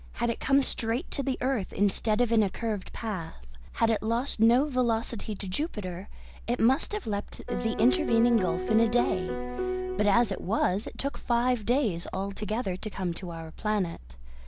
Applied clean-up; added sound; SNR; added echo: none; Piano; 4 dB; none.